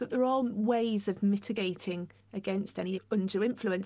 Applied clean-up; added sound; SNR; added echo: none; none; none; none.